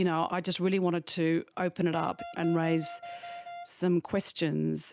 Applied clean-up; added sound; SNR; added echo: none; Wind instrument, woodwind instrument; 12 dB; none.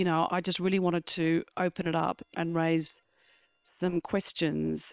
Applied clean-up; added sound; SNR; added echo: neural separator model SepFormer WHAM!.